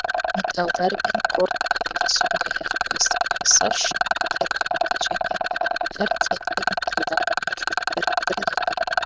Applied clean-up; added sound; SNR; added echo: neural diffusion model UNIVERSE++.